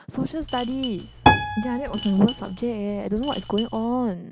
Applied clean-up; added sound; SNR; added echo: none; Coin (dropping) + Piano; 0 dB; none.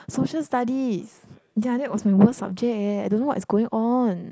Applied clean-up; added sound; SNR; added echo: none; none; none; none.